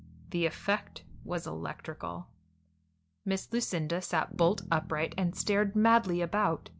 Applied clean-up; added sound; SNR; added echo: none; Bass guitar; 18 dB; none.